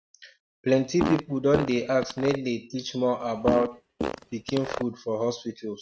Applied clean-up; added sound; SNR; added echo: neural mask model RNNoise.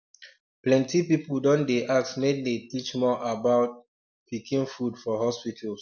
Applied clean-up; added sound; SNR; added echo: none; none; none; none.